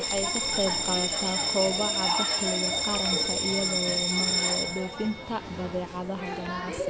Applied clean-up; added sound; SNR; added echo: none; Bell; -4 dB; none.